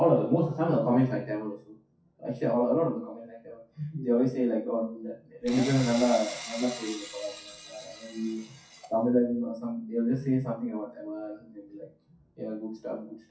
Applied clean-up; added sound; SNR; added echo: classical method WPE with log-MMSE.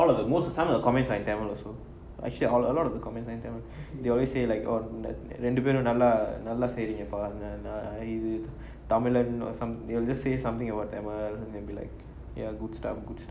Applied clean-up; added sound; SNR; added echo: none; none; none; none.